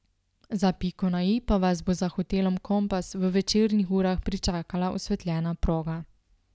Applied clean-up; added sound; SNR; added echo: none; none; none; none.